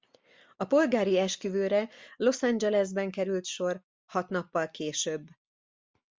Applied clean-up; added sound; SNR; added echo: none; none; none; none.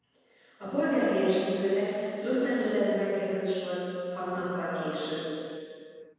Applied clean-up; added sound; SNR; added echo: none; none; none; reverberation time 2.1 s.